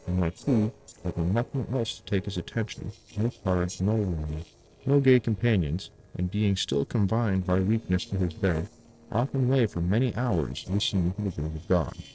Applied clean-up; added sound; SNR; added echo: neural separator model SepFormer DNS4.